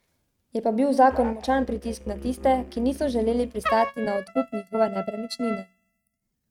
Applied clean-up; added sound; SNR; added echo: neural mask model RNNoise.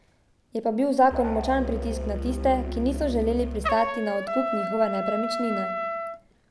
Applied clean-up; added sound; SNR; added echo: none; Trumpet + Musical instrument; 5 dB; none.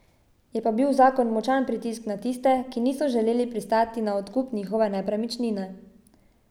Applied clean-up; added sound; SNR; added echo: none; none; none; none.